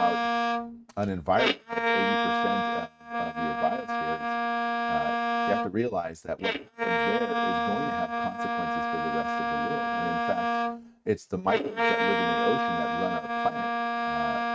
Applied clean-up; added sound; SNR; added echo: neural mask model RNNoise.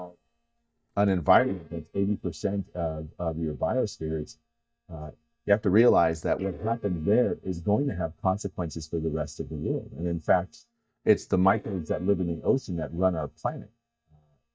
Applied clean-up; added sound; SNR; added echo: neural mask model DeepFilterNet 3.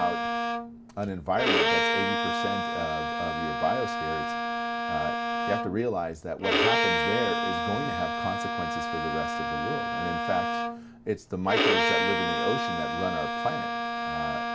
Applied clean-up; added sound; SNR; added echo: none; Bowed string instrument; -4 dB; none.